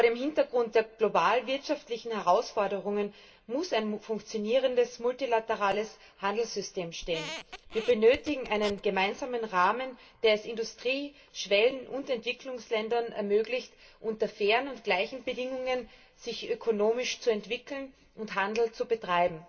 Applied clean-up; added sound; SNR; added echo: none; Squeak; 13 dB; reverberation time 0.2 s.